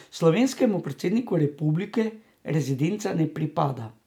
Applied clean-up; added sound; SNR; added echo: none; none; none; none.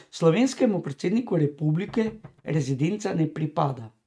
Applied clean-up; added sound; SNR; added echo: neural mask model RNNoise.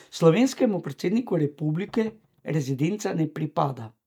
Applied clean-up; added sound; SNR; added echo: neural mask model DeepFilterNet 3.